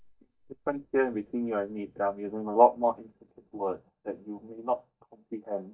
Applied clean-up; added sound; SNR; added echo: neural mask model DeepFilterNet 3.